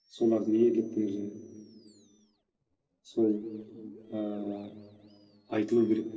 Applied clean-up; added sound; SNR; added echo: neural separator model SepFormer DNS4.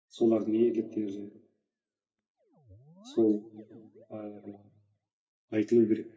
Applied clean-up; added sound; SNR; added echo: neural mask model DeepFilterNet 3.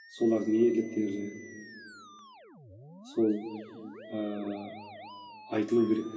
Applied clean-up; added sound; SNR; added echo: none; Musical instrument; 18 dB; reverberation time 3.0 s.